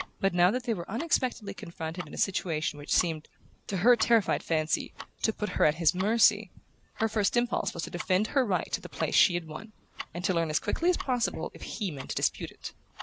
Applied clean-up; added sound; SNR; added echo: none; Tick-tock; 14 dB; none.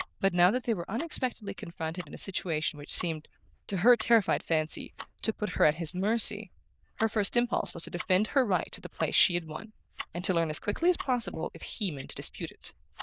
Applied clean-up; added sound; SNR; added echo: neural diffusion model UNIVERSE++.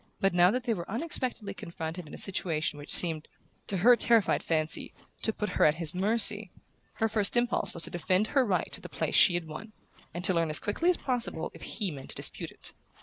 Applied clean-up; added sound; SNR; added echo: neural separator model SepFormer DNS4.